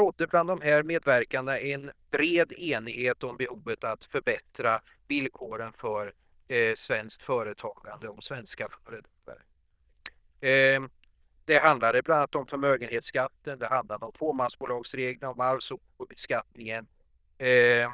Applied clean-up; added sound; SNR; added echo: neural diffusion model UNIVERSE++.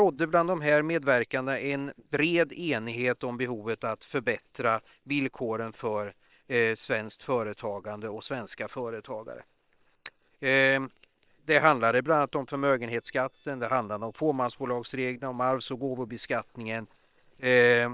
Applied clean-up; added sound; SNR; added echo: neural separator model SepFormer WHAM!.